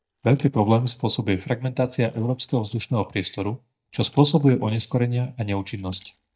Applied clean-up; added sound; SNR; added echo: neural mask model DeepFilterNet 3.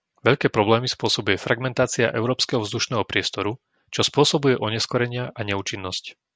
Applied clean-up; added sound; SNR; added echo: none; none; none; none.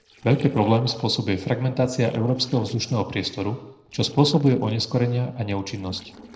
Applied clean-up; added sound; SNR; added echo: neural separator model SepFormer DNS4.